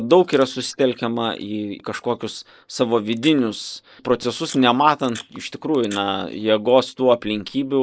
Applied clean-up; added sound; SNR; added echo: neural mask model Resemble Enhance denoiser.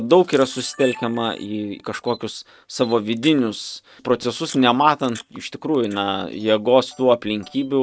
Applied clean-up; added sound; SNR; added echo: neural mask model RNNoise.